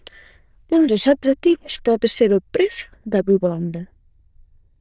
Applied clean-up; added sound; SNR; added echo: neural diffusion model UNIVERSE++.